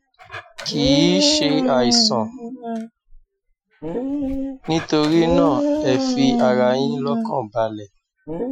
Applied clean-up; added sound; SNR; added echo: classical method Wiener filter.